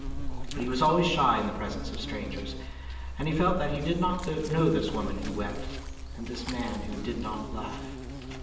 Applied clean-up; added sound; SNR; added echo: none; Insect; 5 dB; reverberation time 0.8 s.